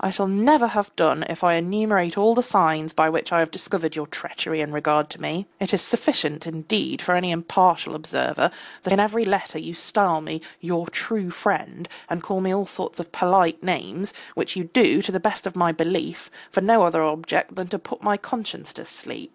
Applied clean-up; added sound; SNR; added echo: none; none; none; none.